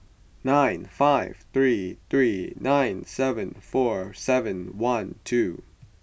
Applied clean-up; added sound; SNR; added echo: none; none; none; none.